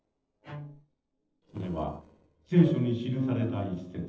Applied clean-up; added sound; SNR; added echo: neural separator model SepFormer DNS4.